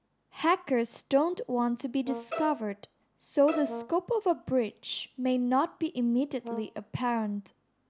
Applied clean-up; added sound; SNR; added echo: none; Bowed string instrument + Brass instrument; 11 dB; none.